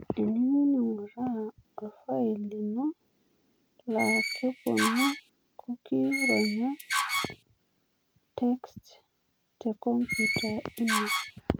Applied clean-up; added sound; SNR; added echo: none; Door; 1 dB; none.